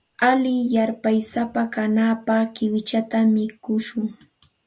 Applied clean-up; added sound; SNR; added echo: none; none; none; none.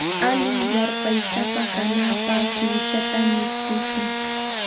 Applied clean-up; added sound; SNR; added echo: none; Tambourine + Engine starting / Sawing; -1 dB; none.